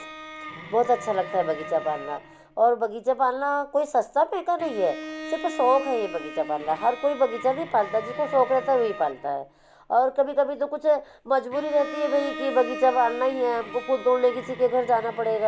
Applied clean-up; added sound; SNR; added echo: none; Bowed string instrument + Wind instrument, woodwind instrument; 14 dB; none.